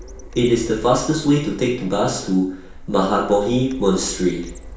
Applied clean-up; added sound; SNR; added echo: none; Printer; 17 dB; reverberation time 0.6 s.